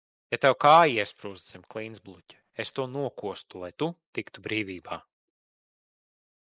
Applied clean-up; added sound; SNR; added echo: neural mask model Resemble Enhance denoiser.